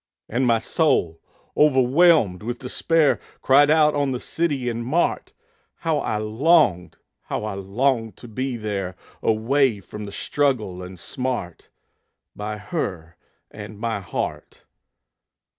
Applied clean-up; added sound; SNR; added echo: none; none; none; none.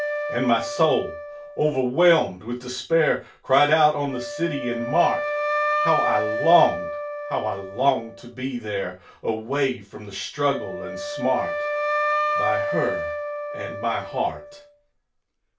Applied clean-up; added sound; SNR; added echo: none; Wind instrument, woodwind instrument; 5 dB; reverberation time 0.2 s.